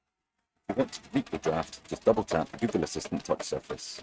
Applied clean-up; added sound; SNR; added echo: neural mask model RNNoise.